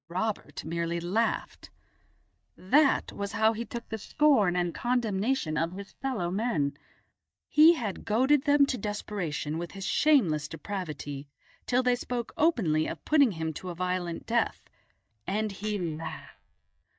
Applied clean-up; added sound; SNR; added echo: neural mask model DeepFilterNet 3.